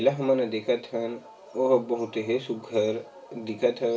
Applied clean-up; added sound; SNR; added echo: none; none; none; reverberation time 0.3 s.